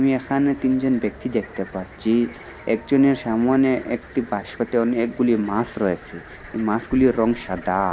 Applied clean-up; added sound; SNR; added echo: none; Cricket; 16 dB; none.